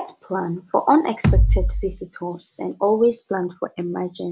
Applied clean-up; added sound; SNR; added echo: none; Bass drum; -3 dB; none.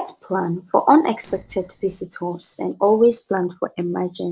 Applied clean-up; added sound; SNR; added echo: neural separator model SepFormer DNS4.